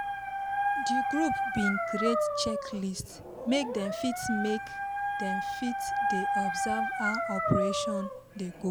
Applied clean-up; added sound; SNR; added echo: none; Dog; -2 dB; none.